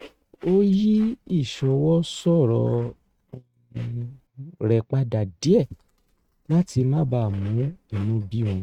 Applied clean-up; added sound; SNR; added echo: neural mask model RNNoise.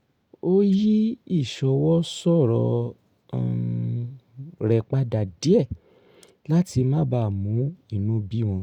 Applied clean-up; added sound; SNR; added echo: none; none; none; none.